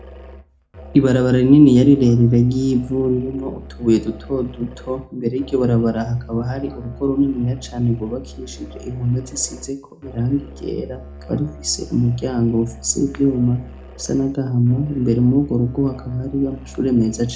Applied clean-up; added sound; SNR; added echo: none; Musical instrument; 18 dB; reverberation time 0.3 s.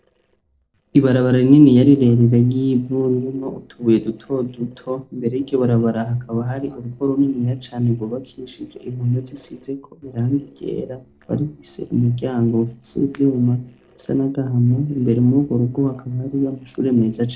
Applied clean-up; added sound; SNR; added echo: neural separator model SepFormer DNS4.